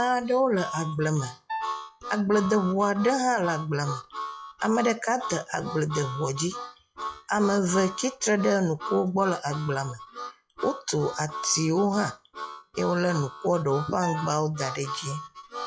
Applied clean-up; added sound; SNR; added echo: classical method log-MMSE.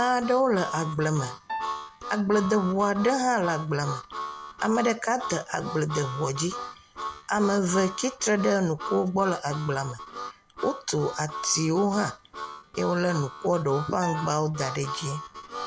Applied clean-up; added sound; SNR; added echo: none; Harmonica + Piano; 10 dB; none.